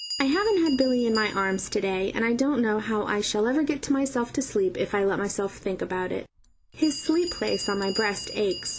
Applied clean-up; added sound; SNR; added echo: none; Bell; 15 dB; none.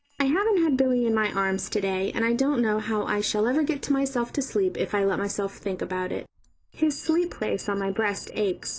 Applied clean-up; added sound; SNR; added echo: neural separator model SepFormer DNS4.